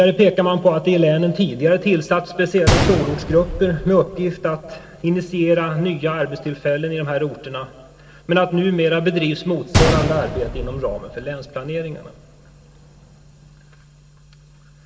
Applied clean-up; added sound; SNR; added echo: none; Gunshot, gunfire; 7 dB; reverberation time 2.4 s.